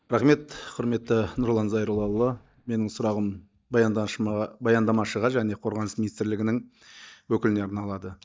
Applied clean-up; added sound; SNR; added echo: neural mask model DeepFilterNet 3.